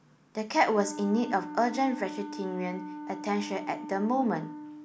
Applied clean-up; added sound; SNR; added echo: none; Wind instrument, woodwind instrument; 11 dB; none.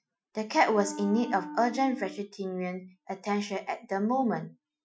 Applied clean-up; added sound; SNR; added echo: classical method Wiener filter.